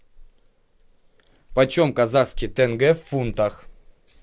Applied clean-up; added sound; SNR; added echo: none; none; none; none.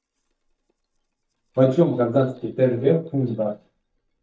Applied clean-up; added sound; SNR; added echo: neural mask model DeepFilterNet 3.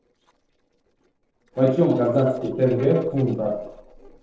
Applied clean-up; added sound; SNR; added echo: neural separator model SepFormer DNS4.